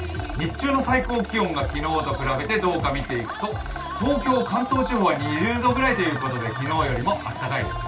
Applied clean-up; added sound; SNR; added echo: none; Rattle; 14 dB; reverberation time 0.2 s.